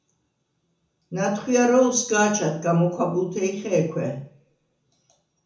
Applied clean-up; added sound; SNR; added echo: none; none; none; reverberation time 0.6 s.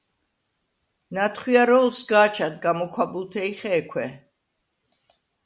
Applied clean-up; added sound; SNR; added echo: none; none; none; none.